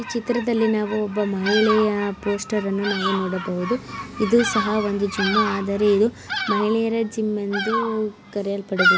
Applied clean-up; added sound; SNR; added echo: none; Bird vocalization, bird call, bird song; 5 dB; none.